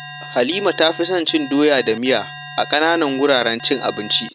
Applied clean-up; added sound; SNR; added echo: none; Alarm; 15 dB; none.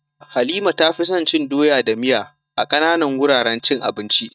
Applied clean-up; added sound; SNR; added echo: neural mask model DeepFilterNet 3.